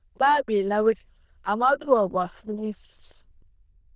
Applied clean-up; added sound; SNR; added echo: neural diffusion model UNIVERSE++.